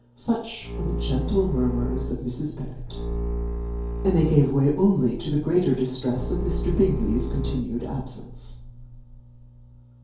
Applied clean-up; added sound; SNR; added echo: none; Bowed string instrument; 4 dB; reverberation time 2.4 s.